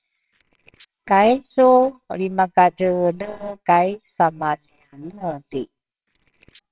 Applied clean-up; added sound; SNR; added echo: neural separator model SepFormer WHAMR!.